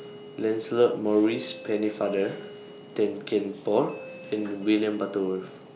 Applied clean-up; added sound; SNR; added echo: none; Doorbell; 18 dB; none.